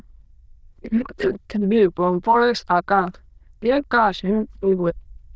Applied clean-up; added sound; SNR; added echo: neural diffusion model UNIVERSE++.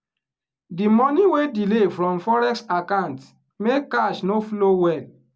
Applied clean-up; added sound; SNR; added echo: none; none; none; none.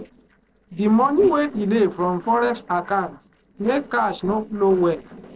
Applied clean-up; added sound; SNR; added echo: neural separator model SepFormer DNS4.